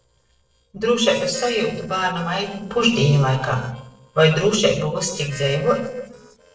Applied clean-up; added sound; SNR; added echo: neural separator model SepFormer DNS4.